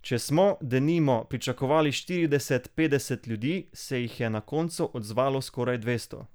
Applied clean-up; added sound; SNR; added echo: none; none; none; none.